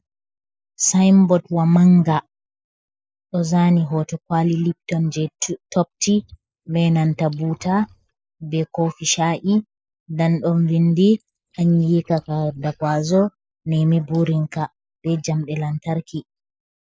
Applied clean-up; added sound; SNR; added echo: neural mask model Resemble Enhance denoiser.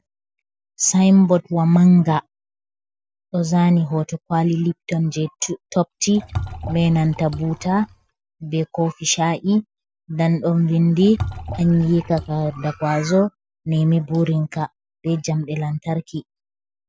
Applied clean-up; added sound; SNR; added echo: none; Liquid; 13 dB; none.